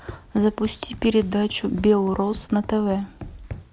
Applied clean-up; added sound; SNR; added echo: none; Run; 17 dB; none.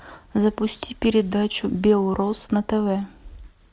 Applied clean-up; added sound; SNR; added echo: none; none; none; none.